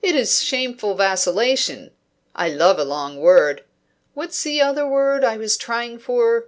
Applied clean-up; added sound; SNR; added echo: none; none; none; none.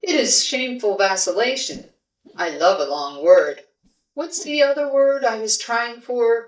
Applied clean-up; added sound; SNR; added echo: neural mask model DeepFilterNet 3.